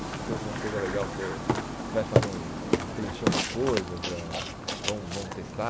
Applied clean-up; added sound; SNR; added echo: none; Burping, eructation; -3 dB; none.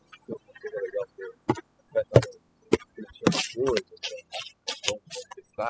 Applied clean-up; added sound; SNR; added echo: classical method spectral subtraction.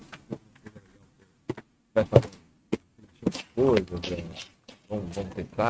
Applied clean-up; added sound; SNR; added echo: neural mask model RNNoise.